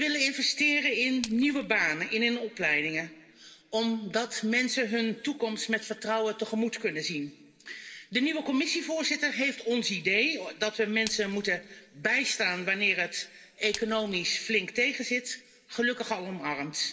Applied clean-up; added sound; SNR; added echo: none; Splash, splatter; 16 dB; reverberation time 1.9 s.